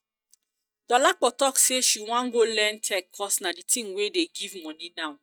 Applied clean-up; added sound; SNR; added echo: neural mask model DeepFilterNet 3.